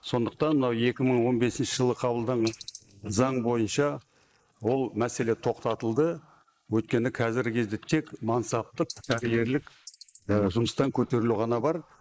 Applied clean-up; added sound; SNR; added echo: neural mask model Resemble Enhance denoiser.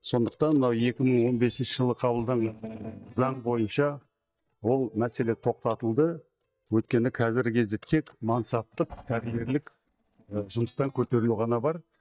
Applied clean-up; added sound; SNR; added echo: neural mask model DeepFilterNet 3.